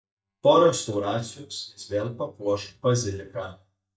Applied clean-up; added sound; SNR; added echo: neural mask model DeepFilterNet 3.